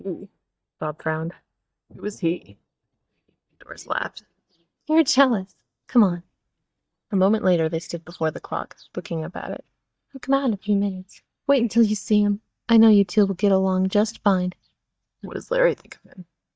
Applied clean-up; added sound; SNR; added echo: neural mask model DeepFilterNet 3.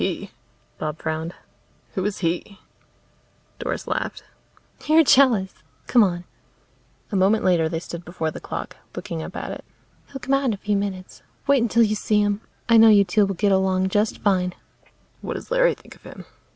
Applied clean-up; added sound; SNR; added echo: none; none; none; none.